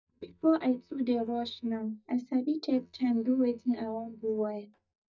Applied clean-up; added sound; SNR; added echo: neural mask model DeepFilterNet 3.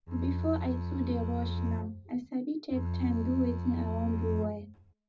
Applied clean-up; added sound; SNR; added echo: none; Bowed string instrument; 0 dB; reverberation time 0.4 s.